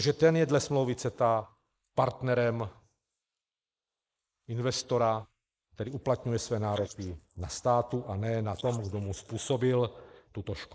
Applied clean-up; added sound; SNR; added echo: neural mask model Resemble Enhance denoiser.